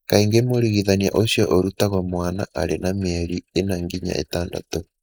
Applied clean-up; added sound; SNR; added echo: neural mask model Resemble Enhance denoiser.